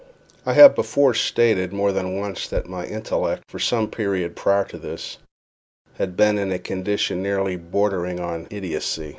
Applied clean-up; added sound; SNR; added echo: none; none; none; none.